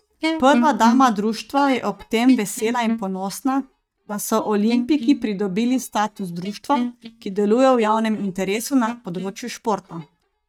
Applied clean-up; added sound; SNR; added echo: neural mask model DeepFilterNet 3.